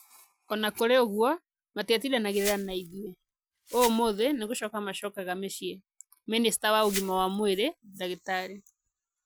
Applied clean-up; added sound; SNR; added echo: none; Glass; 12 dB; none.